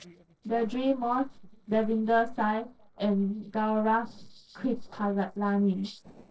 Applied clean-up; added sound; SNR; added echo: neural separator model SepFormer DNS4.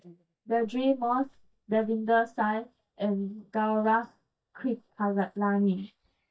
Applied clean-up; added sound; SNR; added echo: neural mask model DeepFilterNet 3.